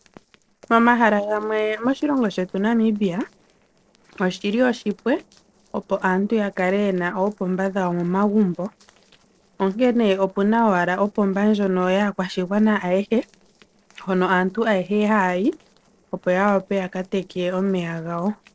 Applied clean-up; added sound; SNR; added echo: neural separator model SepFormer DNS4.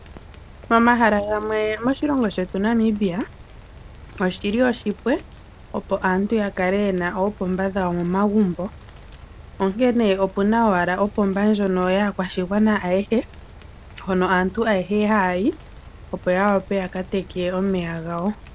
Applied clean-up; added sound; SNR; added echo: none; Rain; 19 dB; none.